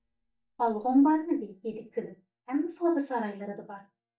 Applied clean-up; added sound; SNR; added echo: neural mask model DeepFilterNet 3.